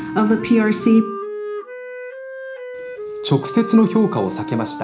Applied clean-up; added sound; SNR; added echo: none; Wind instrument, woodwind instrument; 10 dB; reverberation time 0.4 s.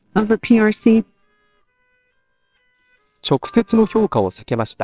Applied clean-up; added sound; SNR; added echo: neural separator model SepFormer WHAMR!.